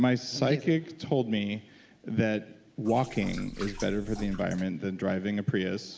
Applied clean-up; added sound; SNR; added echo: none; Liquid; 12 dB; none.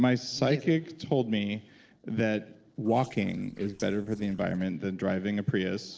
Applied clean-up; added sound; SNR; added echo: neural separator model SepFormer DNS4.